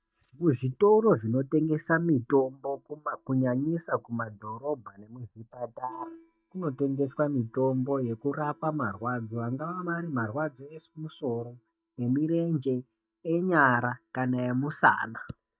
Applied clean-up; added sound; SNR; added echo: neural mask model DeepFilterNet 3.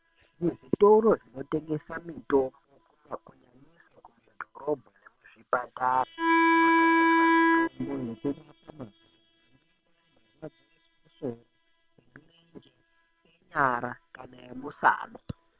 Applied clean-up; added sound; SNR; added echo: neural separator model SepFormer WHAM!.